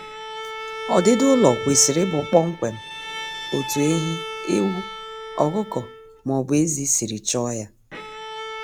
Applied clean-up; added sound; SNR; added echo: none; Bowed string instrument; 10 dB; none.